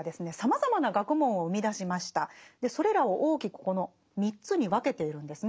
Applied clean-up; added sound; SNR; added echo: none; none; none; none.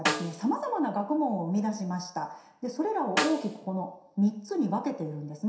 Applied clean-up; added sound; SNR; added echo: none; Snare drum; 7 dB; reverberation time 0.7 s.